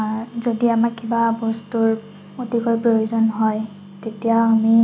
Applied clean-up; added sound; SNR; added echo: none; none; none; none.